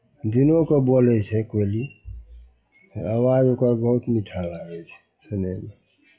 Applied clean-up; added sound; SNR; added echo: classical method WPE with log-MMSE.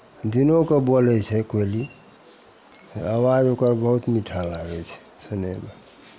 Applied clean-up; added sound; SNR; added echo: none; none; none; none.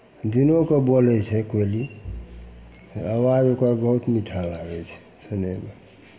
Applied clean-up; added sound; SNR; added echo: none; Bowed string instrument; 20 dB; reverberation time 1.4 s.